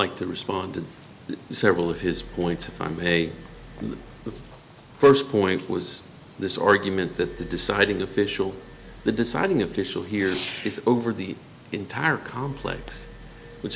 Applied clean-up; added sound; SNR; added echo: none; Fireworks + Glass; 19 dB; none.